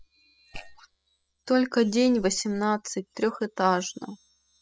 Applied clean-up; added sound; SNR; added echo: classical method spectral subtraction.